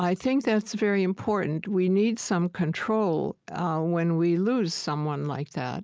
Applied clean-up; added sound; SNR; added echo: none; none; none; none.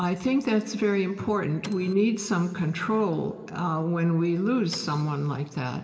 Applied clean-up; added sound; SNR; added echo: none; Printer; 16 dB; reverberation time 1.6 s.